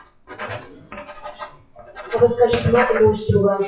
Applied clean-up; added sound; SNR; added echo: classical method WPE with log-MMSE.